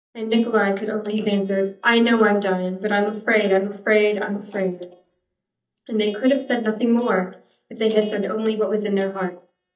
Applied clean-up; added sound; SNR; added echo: neural mask model DeepFilterNet 3.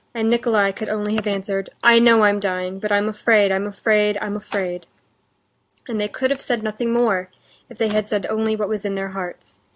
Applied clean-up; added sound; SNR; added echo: none; none; none; none.